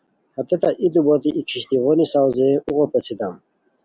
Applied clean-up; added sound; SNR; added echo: none; none; none; none.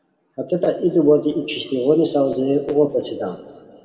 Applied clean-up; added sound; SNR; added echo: none; none; none; reverberation time 1.6 s.